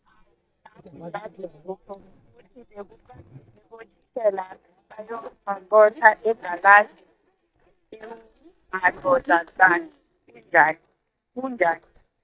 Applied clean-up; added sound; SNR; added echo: neural mask model DeepFilterNet 3.